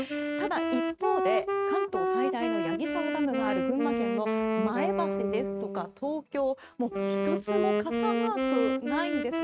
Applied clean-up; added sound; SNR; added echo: neural mask model RNNoise.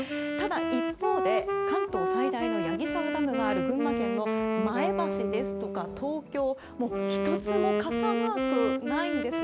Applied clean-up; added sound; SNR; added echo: none; Wind instrument, woodwind instrument; -2 dB; none.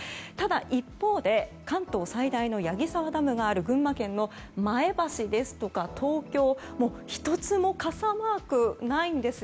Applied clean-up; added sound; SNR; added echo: none; none; none; none.